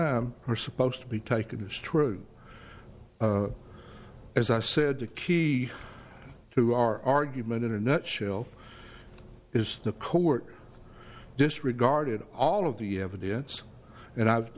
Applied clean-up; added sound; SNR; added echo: none; none; none; none.